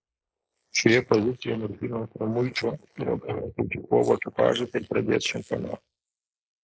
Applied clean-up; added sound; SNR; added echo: neural mask model Resemble Enhance denoiser.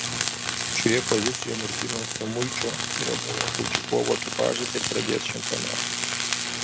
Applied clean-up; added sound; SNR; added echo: none; Tools; -1 dB; none.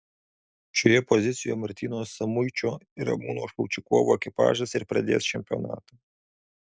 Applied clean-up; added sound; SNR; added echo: none; none; none; none.